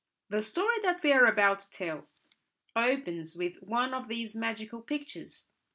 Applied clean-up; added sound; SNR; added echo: none; none; none; none.